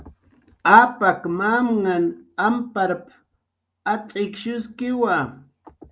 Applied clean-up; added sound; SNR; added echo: none; none; none; none.